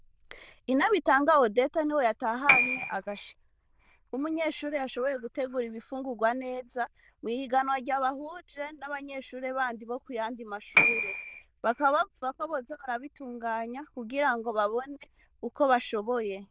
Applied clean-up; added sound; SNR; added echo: neural diffusion model UNIVERSE++.